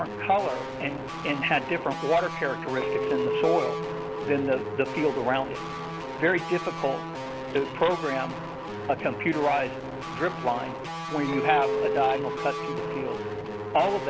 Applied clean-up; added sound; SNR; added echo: none; Chink, clink + Guitar; 4 dB; none.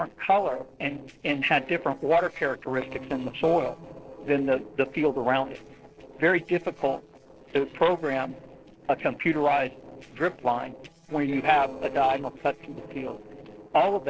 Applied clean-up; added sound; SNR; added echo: neural separator model SepFormer DNS4.